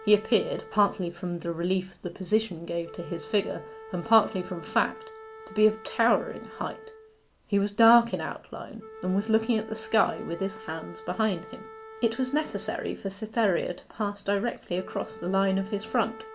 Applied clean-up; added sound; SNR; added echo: none; Wind instrument, woodwind instrument; 18 dB; none.